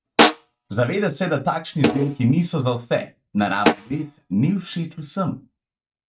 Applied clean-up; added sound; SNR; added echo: neural mask model RNNoise.